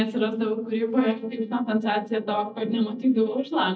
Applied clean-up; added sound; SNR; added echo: neural mask model DeepFilterNet 3.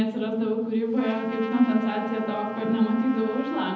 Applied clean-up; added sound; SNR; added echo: none; Trumpet; 13 dB; reverberation time 0.9 s.